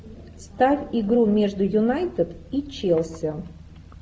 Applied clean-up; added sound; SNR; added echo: none; none; none; none.